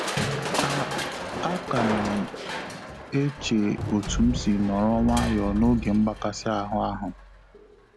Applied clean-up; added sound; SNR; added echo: none; Crushing; 5 dB; none.